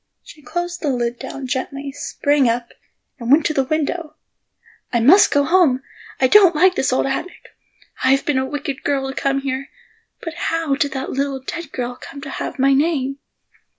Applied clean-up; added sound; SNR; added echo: none; none; none; none.